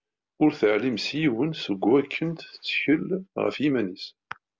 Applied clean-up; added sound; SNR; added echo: none; none; none; none.